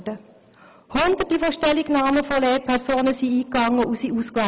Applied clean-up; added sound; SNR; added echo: none; none; none; none.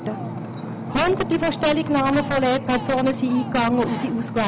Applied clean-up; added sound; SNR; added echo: none; Ocean; 8 dB; none.